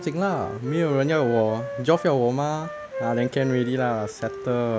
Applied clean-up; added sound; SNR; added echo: none; Wind instrument, woodwind instrument; 11 dB; none.